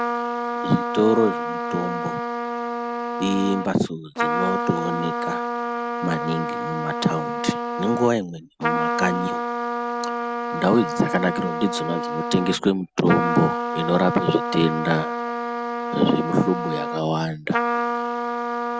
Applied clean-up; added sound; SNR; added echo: none; Trumpet; 2 dB; none.